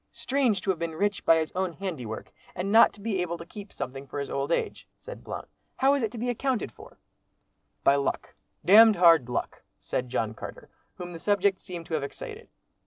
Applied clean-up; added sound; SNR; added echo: neural separator model SepFormer DNS4.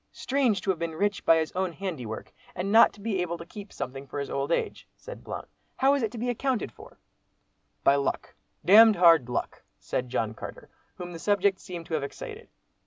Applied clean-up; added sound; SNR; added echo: none; none; none; none.